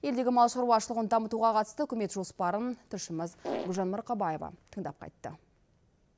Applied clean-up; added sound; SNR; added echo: none; Fart; 4 dB; none.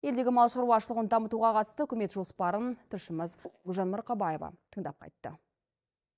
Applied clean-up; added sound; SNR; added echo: neural mask model DeepFilterNet 3.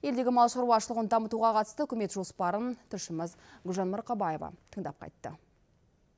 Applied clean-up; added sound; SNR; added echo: none; none; none; none.